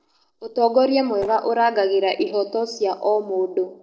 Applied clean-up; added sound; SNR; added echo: neural separator model SepFormer DNS4.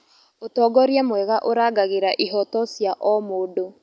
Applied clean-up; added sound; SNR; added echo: none; none; none; none.